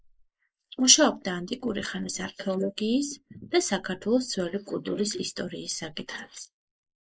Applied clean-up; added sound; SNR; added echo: neural mask model Resemble Enhance denoiser.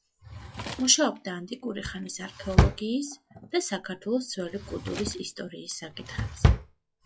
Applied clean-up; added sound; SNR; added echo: classical method log-MMSE.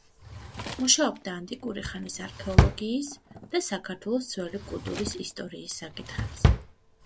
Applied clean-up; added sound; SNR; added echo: none; Drawer open or close; -2 dB; none.